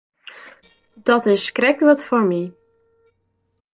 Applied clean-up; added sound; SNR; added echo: neural separator model SepFormer DNS4.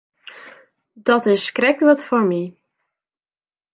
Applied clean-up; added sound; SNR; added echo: none; none; none; none.